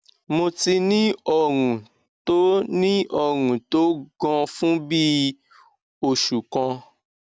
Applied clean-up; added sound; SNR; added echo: none; none; none; none.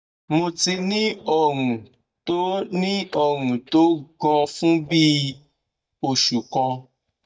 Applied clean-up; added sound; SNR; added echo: neural mask model DeepFilterNet 3.